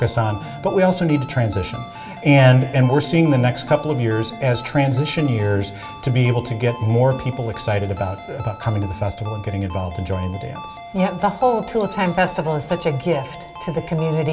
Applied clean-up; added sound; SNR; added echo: none; Ringtone; 17 dB; reverberation time 2.1 s.